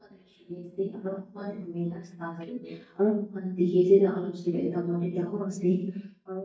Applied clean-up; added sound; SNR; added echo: neural mask model DeepFilterNet 3.